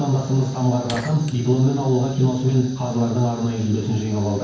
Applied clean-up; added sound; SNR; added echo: none; Fire; 20 dB; reverberation time 0.9 s.